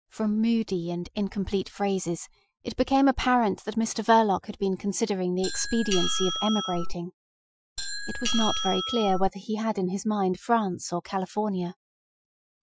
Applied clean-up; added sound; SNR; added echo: classical method Wiener filter.